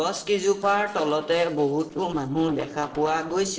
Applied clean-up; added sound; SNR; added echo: neural separator model SepFormer DNS4.